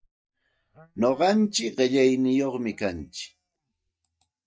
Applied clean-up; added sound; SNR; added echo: neural mask model DeepFilterNet 3.